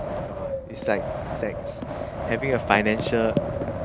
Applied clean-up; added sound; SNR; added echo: none; Wind; 3 dB; none.